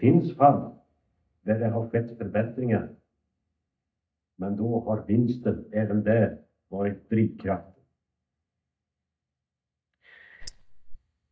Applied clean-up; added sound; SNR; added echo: neural mask model DeepFilterNet 3.